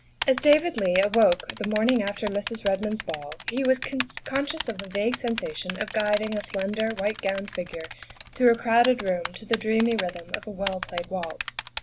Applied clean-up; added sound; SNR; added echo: none; Typing; 10 dB; none.